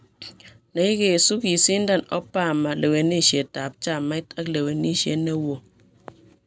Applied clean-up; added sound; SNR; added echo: none; none; none; none.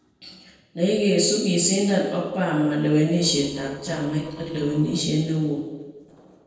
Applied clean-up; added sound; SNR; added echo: neural separator model SepFormer DNS4.